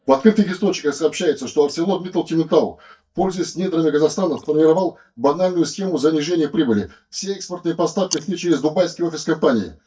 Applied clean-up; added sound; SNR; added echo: neural mask model DeepFilterNet 3.